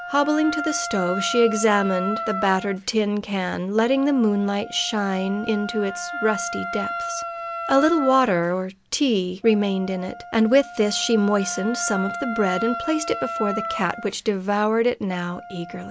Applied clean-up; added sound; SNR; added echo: none; Wind instrument, woodwind instrument; 9 dB; none.